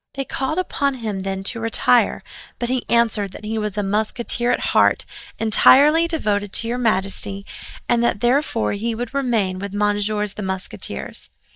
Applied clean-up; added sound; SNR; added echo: neural mask model DeepFilterNet 3.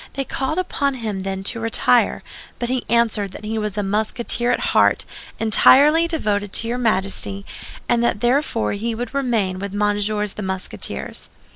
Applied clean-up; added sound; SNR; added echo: none; none; none; none.